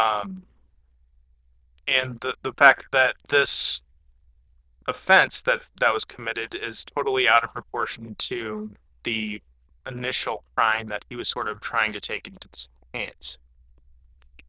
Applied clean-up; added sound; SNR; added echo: neural diffusion model UNIVERSE++.